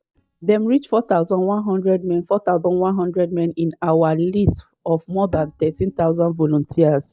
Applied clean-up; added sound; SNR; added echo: neural mask model DeepFilterNet 3.